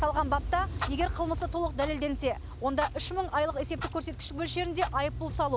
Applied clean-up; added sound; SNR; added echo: none; Clock; 5 dB; none.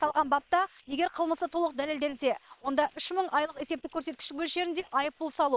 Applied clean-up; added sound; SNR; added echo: neural separator model SepFormer WHAM!.